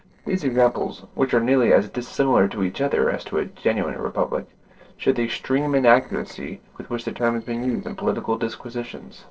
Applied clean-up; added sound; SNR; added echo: neural separator model SepFormer DNS4.